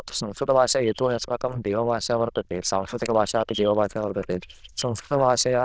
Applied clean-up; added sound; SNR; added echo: neural diffusion model UNIVERSE++.